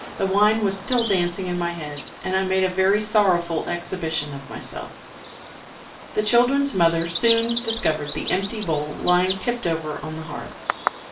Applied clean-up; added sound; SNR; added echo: none; Bird vocalization, bird call, bird song; 11 dB; reverberation time 0.3 s.